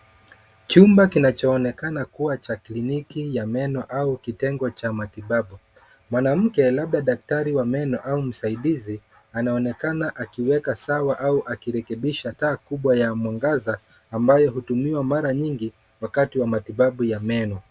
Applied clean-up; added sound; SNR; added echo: none; none; none; none.